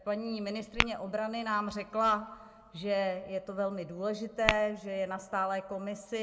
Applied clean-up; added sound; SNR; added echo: none; Tap / Glass; 4 dB; reverberation time 1.7 s.